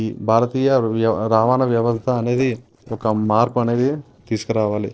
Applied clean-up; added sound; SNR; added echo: neural separator model SepFormer DNS4.